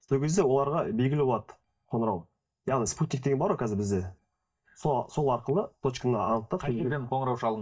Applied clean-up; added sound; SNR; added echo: neural mask model DeepFilterNet 3.